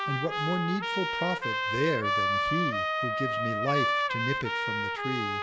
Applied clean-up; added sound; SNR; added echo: none; Trumpet; -3 dB; none.